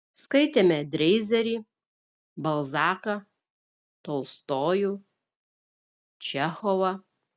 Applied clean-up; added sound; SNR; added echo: none; none; none; none.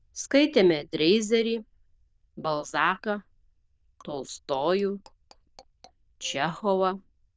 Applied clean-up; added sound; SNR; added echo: neural diffusion model UNIVERSE++.